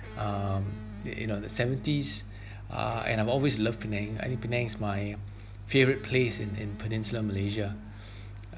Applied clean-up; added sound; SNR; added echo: none; Electric guitar; 14 dB; none.